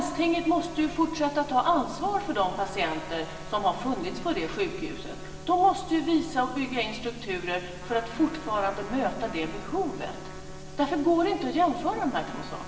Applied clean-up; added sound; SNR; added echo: none; Trumpet; 19 dB; reverberation time 2.7 s.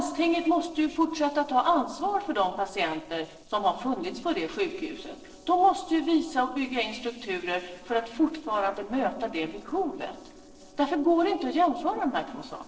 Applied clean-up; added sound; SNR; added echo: neural separator model SepFormer DNS4.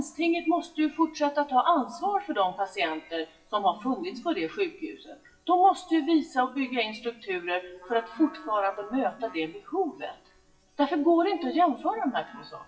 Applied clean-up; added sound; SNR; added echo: classical method WPE with log-MMSE.